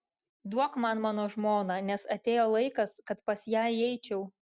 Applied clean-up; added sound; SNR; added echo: none; none; none; none.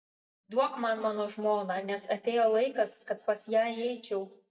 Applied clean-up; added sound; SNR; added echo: neural mask model DeepFilterNet 3.